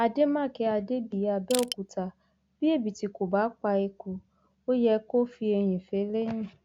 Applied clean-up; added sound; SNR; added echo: none; Crushing; 8 dB; none.